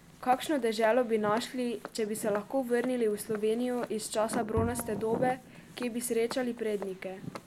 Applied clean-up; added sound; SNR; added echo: none; Walk, footsteps + Bowed string instrument; 11 dB; none.